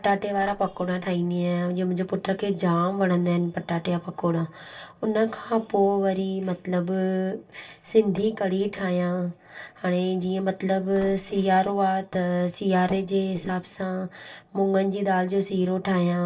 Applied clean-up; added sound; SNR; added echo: neural separator model SepFormer DNS4.